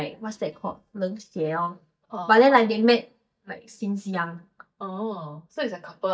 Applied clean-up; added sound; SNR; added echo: neural mask model DeepFilterNet 3.